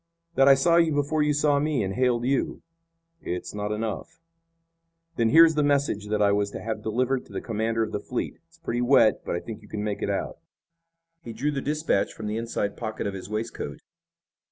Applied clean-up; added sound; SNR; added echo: none; none; none; none.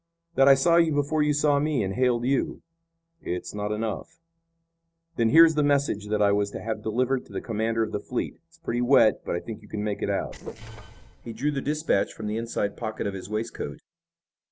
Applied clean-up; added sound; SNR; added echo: neural separator model SepFormer DNS4.